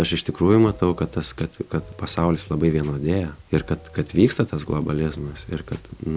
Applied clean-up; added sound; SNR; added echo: none; none; none; none.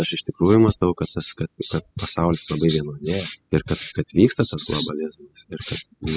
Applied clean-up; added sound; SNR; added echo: classical method spectral subtraction.